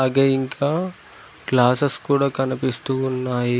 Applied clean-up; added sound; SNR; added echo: none; none; none; none.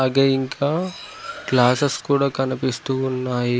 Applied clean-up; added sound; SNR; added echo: none; Cutlery, silverware; 15 dB; none.